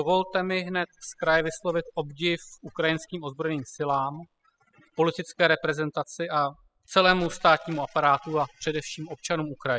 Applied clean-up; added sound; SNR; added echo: classical method spectral subtraction.